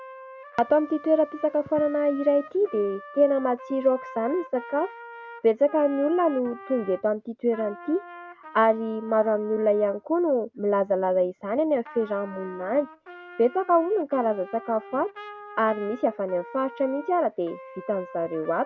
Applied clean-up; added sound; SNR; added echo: none; Trumpet; 18 dB; none.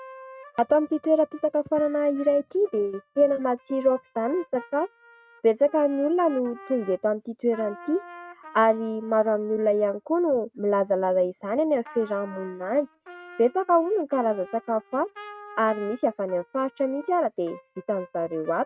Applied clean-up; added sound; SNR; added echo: neural mask model RNNoise.